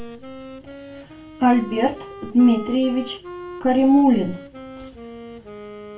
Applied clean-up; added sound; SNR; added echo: none; Wind instrument, woodwind instrument; 16 dB; reverberation time 0.2 s.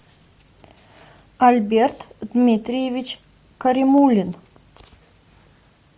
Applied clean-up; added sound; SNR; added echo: none; none; none; none.